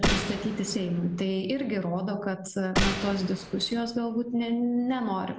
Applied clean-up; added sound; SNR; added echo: none; Gunshot, gunfire; 5 dB; none.